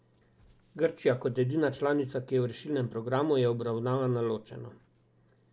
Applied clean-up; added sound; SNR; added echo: none; none; none; none.